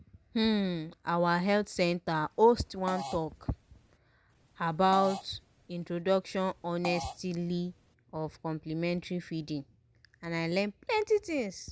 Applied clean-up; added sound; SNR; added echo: none; Fart; 13 dB; none.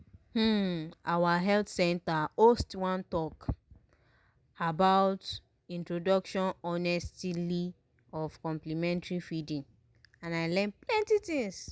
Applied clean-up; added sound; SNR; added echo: none; none; none; none.